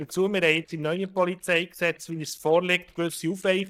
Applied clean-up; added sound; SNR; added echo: neural mask model DeepFilterNet 3.